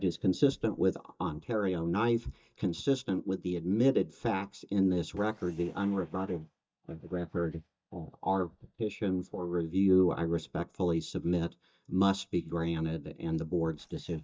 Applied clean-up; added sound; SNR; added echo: neural mask model DeepFilterNet 3.